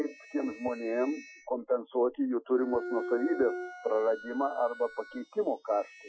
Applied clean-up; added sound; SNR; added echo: classical method Wiener filter.